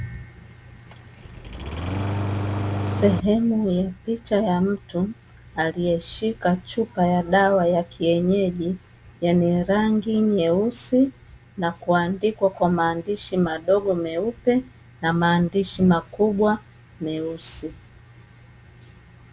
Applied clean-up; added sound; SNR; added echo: none; Engine starting; 4 dB; none.